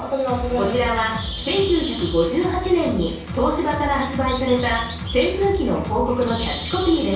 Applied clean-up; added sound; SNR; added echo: none; Bird; 16 dB; reverberation time 0.7 s.